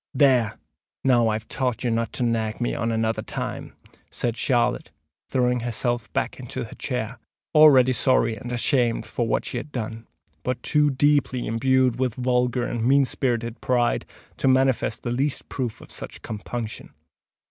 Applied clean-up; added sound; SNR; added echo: none; none; none; none.